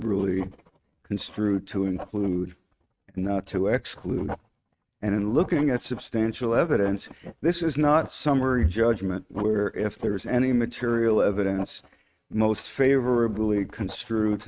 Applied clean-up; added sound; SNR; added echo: neural mask model RNNoise.